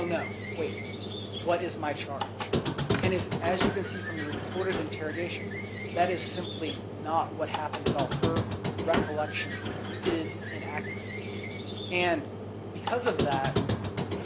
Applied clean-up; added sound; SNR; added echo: none; Squeak; -1 dB; none.